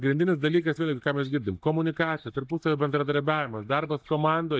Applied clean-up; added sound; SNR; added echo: neural mask model DeepFilterNet 3.